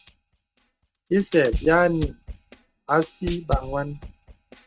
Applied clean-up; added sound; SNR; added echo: neural mask model RNNoise.